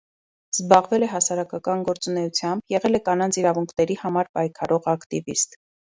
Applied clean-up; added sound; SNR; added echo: none; none; none; none.